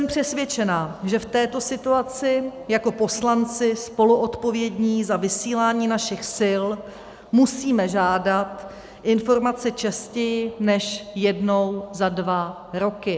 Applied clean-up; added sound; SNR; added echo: none; none; none; none.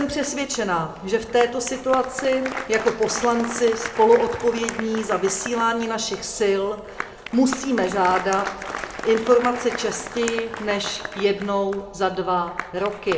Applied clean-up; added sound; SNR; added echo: none; Applause; 11 dB; reverberation time 0.4 s.